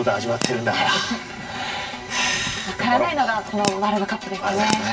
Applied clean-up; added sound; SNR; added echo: none; Crack / Crackle; 8 dB; reverberation time 2.7 s.